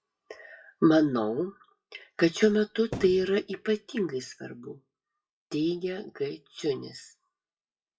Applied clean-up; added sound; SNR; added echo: classical method WPE with log-MMSE.